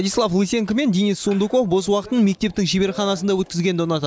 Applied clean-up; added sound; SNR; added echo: none; none; none; none.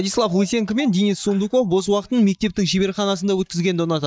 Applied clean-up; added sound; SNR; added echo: neural mask model DeepFilterNet 3.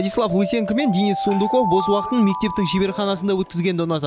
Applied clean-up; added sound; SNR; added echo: none; Alarm; 8 dB; none.